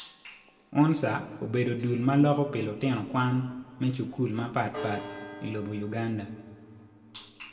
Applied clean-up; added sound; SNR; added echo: none; Church bell; 18 dB; reverberation time 1.6 s.